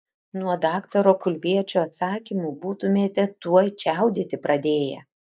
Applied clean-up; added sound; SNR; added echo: neural mask model DeepFilterNet 3.